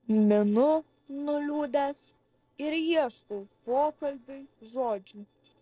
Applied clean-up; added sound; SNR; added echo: neural separator model SepFormer DNS4.